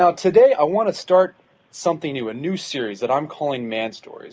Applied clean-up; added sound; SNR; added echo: none; none; none; none.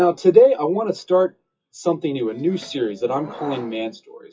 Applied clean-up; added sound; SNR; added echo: classical method WPE with log-MMSE.